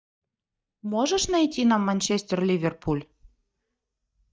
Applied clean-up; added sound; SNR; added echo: neural mask model DeepFilterNet 3.